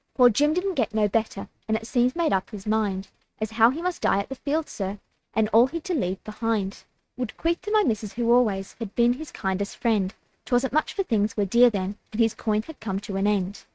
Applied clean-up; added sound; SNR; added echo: neural mask model RNNoise.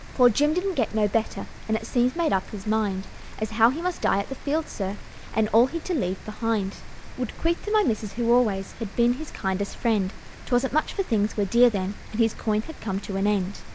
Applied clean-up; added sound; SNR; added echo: none; Rain; 13 dB; none.